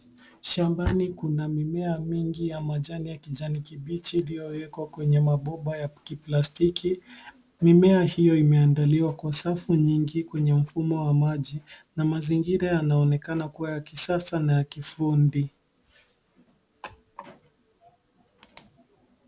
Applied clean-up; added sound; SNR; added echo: none; none; none; none.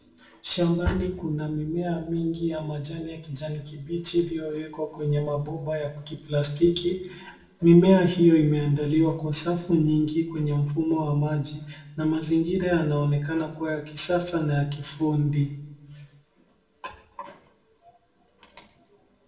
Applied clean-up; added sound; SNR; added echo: none; none; none; reverberation time 0.7 s.